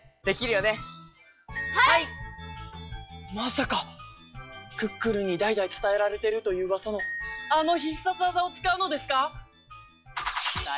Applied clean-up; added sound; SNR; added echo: classical method log-MMSE.